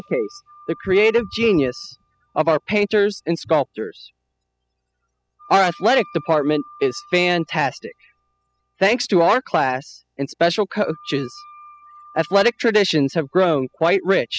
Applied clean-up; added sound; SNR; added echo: classical method spectral subtraction.